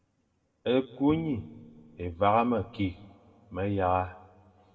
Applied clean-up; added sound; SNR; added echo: none; Bowed string instrument; 18 dB; reverberation time 1.3 s.